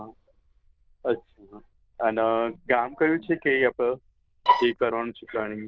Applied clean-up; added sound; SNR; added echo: neural diffusion model UNIVERSE++.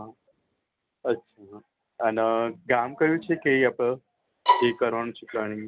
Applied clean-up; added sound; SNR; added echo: none; Bowed string instrument; -4 dB; none.